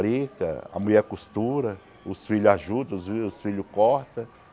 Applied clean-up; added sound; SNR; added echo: none; none; none; none.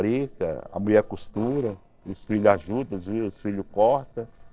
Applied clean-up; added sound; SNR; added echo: neural separator model SepFormer DNS4.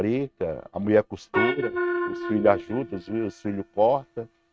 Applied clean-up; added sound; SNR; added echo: neural mask model RNNoise.